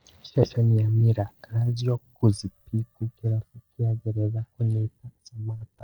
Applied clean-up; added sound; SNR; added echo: neural mask model DeepFilterNet 3.